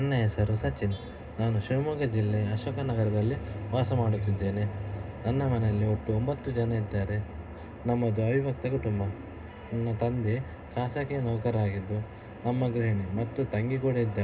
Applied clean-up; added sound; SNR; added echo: none; none; none; reverberation time 0.2 s.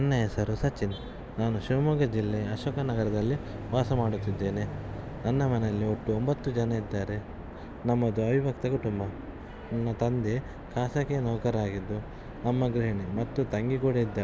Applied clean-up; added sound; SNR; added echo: none; none; none; none.